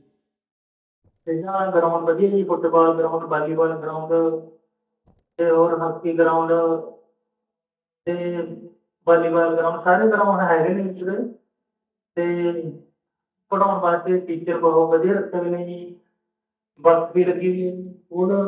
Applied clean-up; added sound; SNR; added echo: neural mask model DeepFilterNet 3.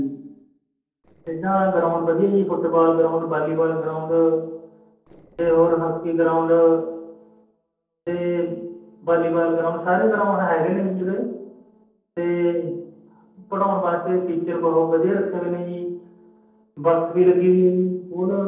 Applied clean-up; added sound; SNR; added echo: neural separator model SepFormer DNS4.